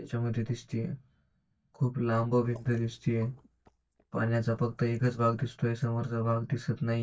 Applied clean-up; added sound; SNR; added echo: neural mask model DeepFilterNet 3.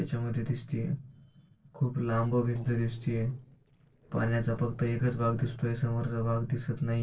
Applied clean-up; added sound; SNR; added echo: neural separator model SepFormer DNS4.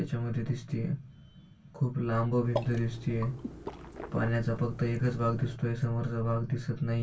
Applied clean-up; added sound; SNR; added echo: none; Water / Liquid; 11 dB; reverberation time 0.1 s.